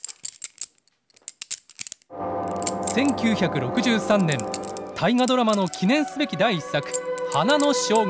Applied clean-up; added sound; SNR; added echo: none; Chink, clink; 15 dB; none.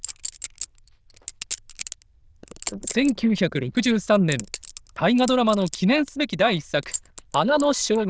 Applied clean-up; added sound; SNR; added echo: neural diffusion model UNIVERSE++.